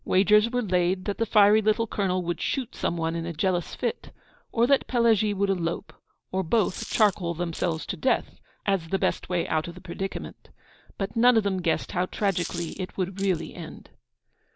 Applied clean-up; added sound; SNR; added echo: none; Coin (dropping); 16 dB; none.